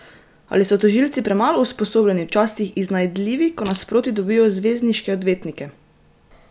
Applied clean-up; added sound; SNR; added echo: none; Fart; 19 dB; none.